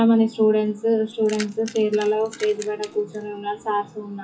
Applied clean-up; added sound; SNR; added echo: classical method WPE with log-MMSE.